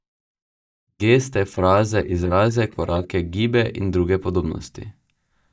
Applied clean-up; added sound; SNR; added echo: neural mask model DeepFilterNet 3.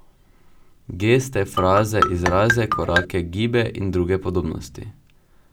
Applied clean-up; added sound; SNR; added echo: none; Marimba, xylophone; 1 dB; none.